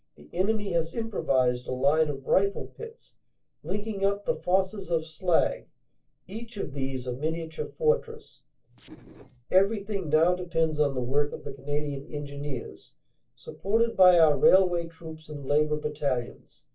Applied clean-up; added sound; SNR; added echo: neural separator model SepFormer DNS4.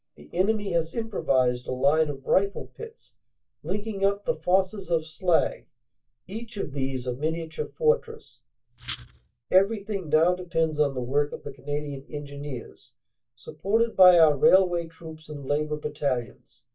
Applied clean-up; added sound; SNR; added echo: neural mask model DeepFilterNet 3.